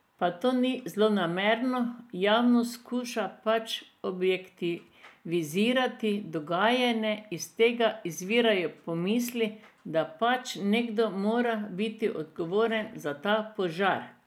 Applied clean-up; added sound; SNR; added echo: none; none; none; none.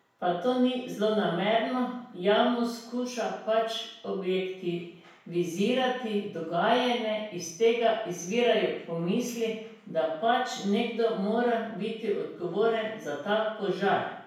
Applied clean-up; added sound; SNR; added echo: none; none; none; reverberation time 0.7 s.